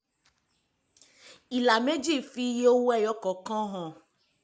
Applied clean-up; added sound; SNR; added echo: none; none; none; none.